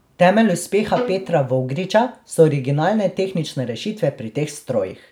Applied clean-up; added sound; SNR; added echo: none; Bowed string instrument; 9 dB; none.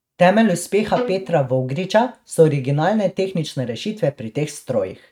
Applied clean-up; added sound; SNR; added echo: neural mask model RNNoise.